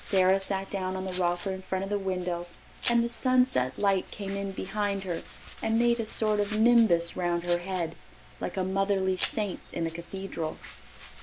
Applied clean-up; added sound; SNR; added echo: none; Domestic sounds, home sounds; 13 dB; none.